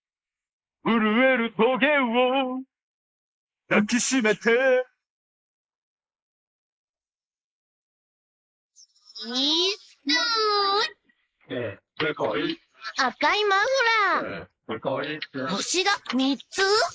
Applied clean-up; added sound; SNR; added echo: neural mask model Resemble Enhance denoiser.